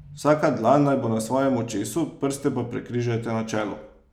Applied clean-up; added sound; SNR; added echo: none; none; none; none.